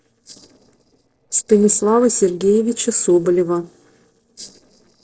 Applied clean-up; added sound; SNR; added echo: neural separator model SepFormer DNS4.